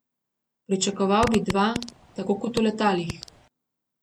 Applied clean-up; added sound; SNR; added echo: none; Fart; 11 dB; none.